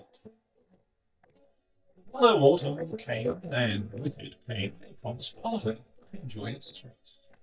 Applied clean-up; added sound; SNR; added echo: neural mask model DeepFilterNet 3.